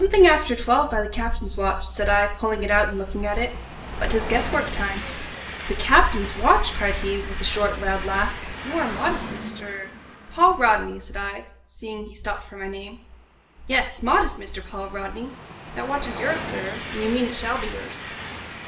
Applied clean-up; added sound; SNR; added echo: none; Train; 13 dB; reverberation time 0.5 s.